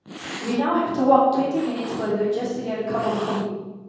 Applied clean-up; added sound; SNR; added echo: none; Cat; 16 dB; reverberation time 1.3 s.